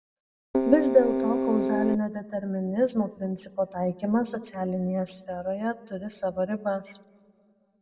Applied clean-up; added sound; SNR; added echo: none; Keyboard (musical); -2 dB; reverberation time 1.0 s.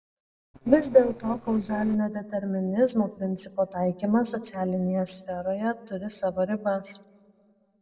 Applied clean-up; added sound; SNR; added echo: neural separator model SepFormer DNS4.